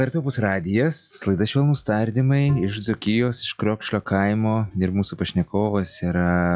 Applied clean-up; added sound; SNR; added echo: classical method log-MMSE.